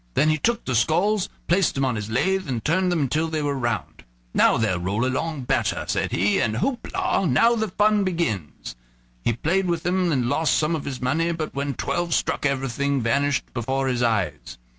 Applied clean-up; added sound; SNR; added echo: none; none; none; none.